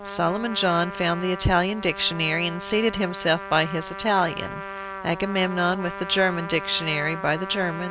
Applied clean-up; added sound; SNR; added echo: none; Trumpet; 11 dB; none.